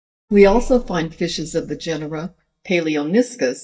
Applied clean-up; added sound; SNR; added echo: neural mask model DeepFilterNet 3.